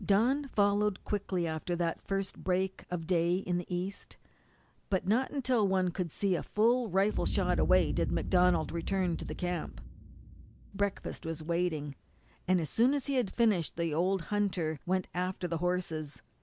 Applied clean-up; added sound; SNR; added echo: none; Boom; 10 dB; none.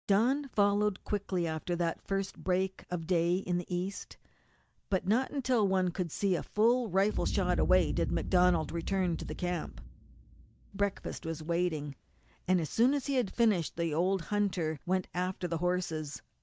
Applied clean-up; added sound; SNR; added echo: neural mask model DeepFilterNet 3.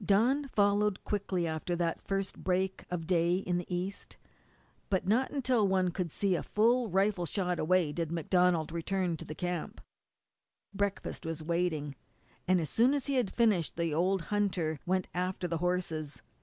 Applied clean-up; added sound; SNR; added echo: none; none; none; none.